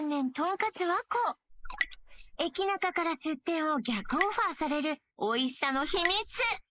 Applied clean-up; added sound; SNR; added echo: neural mask model Resemble Enhance denoiser.